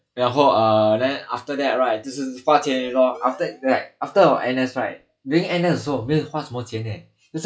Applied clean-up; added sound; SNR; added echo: classical method log-MMSE.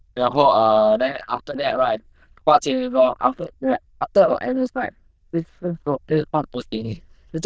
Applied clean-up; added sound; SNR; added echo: neural diffusion model UNIVERSE++.